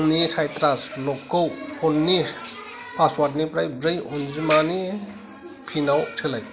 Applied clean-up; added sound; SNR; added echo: none; none; none; none.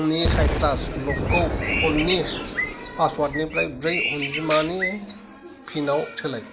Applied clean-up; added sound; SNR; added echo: none; Bird + Explosion; 2 dB; none.